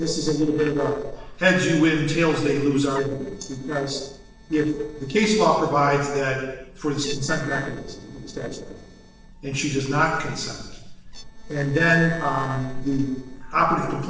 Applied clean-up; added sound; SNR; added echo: neural separator model SepFormer DNS4.